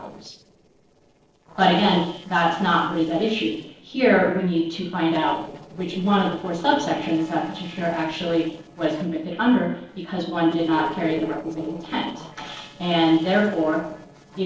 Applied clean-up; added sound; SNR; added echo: neural separator model SepFormer DNS4.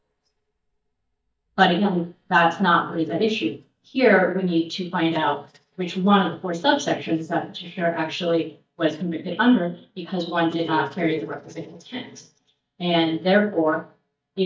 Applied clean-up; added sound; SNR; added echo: neural mask model DeepFilterNet 3.